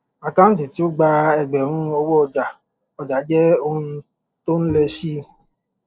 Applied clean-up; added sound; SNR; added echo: neural separator model SepFormer DNS4.